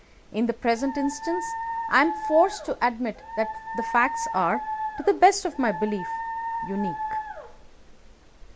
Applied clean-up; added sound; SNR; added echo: none; Dog; 6 dB; none.